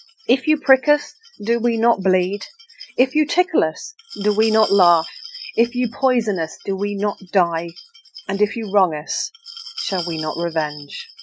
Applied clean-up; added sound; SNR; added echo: classical method Wiener filter.